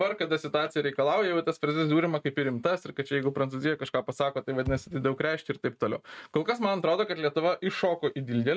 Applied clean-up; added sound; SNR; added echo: neural mask model RNNoise.